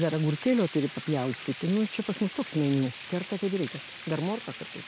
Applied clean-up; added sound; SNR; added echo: none; Water; 11 dB; none.